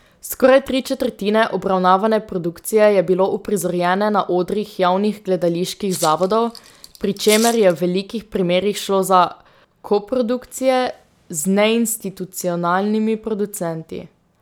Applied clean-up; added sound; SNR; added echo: none; Rattle (instrument); 12 dB; none.